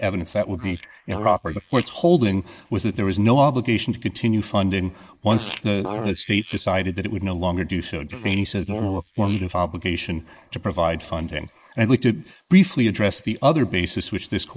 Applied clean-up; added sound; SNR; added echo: neural mask model Resemble Enhance denoiser.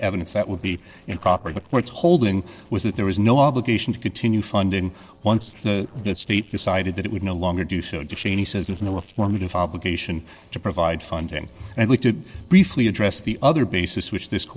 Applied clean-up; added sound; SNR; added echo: neural separator model SepFormer DNS4.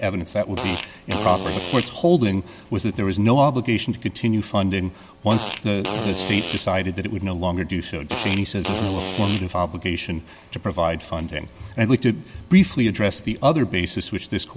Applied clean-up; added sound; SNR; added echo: none; Fart; 7 dB; none.